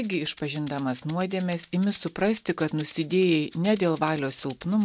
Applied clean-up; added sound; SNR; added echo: none; Rattle (instrument); 9 dB; none.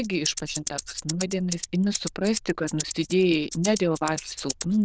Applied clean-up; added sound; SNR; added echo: neural diffusion model UNIVERSE++.